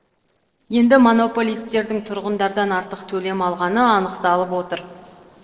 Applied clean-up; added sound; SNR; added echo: neural separator model SepFormer DNS4.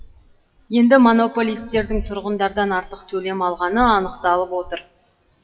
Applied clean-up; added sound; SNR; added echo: classical method WPE with log-MMSE.